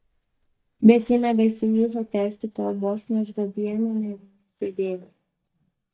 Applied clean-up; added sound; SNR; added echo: neural mask model DeepFilterNet 3.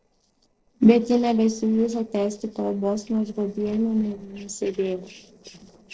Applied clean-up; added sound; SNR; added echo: neural separator model SepFormer DNS4.